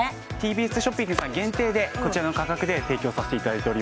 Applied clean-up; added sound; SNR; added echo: none; none; none; none.